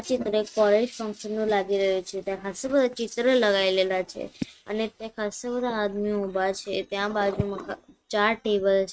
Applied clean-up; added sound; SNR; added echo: neural mask model RNNoise.